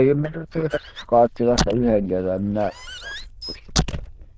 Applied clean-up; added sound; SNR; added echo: neural diffusion model UNIVERSE++.